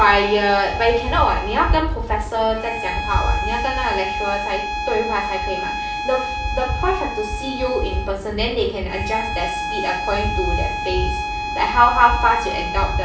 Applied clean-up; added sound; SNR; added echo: none; Bowed string instrument; 6 dB; reverberation time 1.2 s.